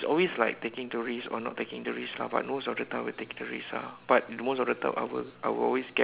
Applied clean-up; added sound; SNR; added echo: none; none; none; none.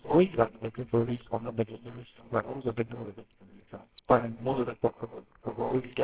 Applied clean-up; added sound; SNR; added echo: neural separator model SepFormer WHAMR!.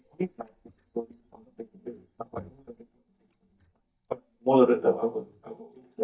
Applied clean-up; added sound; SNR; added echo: neural mask model DeepFilterNet 3.